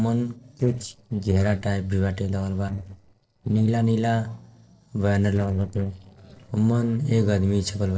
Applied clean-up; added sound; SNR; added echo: neural separator model SepFormer DNS4.